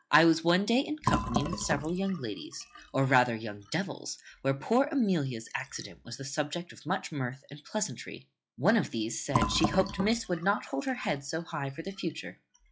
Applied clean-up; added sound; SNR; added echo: classical method log-MMSE.